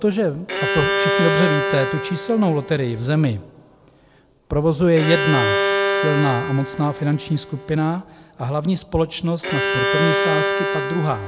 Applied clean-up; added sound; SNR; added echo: none; Bowed string instrument; 2 dB; none.